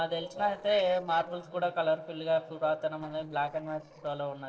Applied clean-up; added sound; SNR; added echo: neural separator model SepFormer DNS4.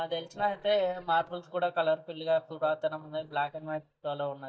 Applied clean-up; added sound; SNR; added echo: neural mask model DeepFilterNet 3.